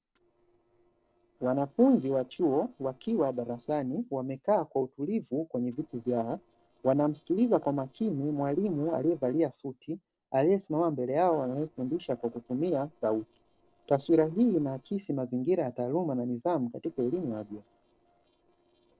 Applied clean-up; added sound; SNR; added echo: neural separator model SepFormer DNS4.